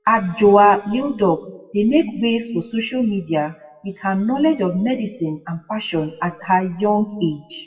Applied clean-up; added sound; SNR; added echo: classical method WPE with log-MMSE.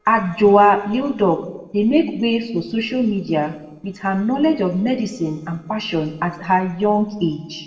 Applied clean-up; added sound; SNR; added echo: neural separator model SepFormer DNS4.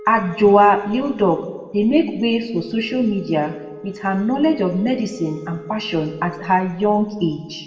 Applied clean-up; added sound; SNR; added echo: none; Wind instrument, woodwind instrument; 19 dB; reverberation time 0.9 s.